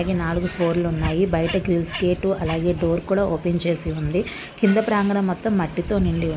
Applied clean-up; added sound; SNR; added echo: none; Bird; 19 dB; none.